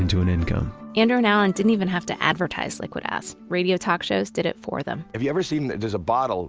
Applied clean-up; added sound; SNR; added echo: none; none; none; none.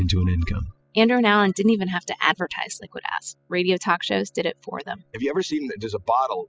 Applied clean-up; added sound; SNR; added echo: classical method spectral subtraction.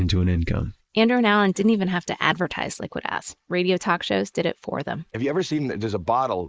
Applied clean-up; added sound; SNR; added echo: neural mask model Resemble Enhance denoiser.